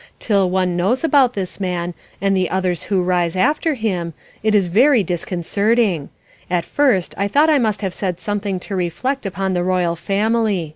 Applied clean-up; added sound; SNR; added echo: none; none; none; none.